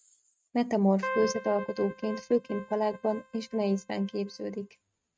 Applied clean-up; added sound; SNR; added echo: neural mask model RNNoise.